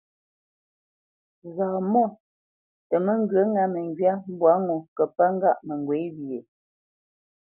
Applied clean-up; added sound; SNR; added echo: none; none; none; none.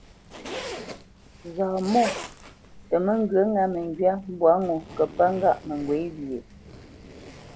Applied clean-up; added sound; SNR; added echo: none; Zipper (clothing); 14 dB; none.